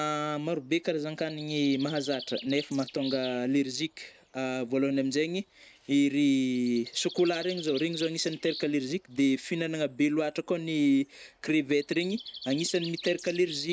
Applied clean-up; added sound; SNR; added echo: none; Bird; 17 dB; none.